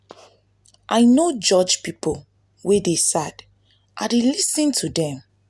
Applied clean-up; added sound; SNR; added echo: none; none; none; none.